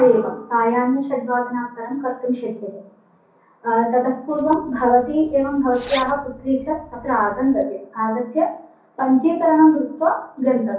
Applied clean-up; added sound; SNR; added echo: none; Zipper (clothing); 18 dB; reverberation time 0.6 s.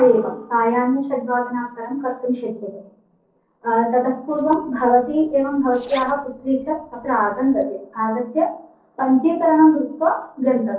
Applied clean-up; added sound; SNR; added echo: neural separator model SepFormer DNS4.